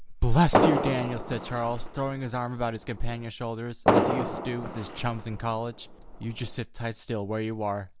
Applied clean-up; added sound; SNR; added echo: none; Fireworks; 0 dB; none.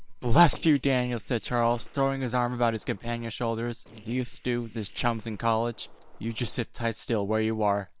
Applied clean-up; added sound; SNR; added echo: neural separator model SepFormer WHAM!.